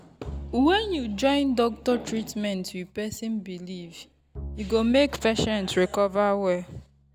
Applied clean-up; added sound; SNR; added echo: none; Bowed string instrument; 17 dB; none.